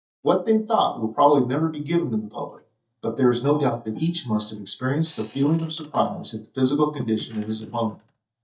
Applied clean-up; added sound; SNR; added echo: neural mask model DeepFilterNet 3.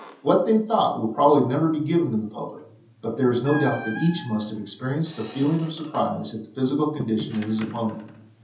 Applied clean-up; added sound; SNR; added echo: none; Squeak; 17 dB; reverberation time 0.7 s.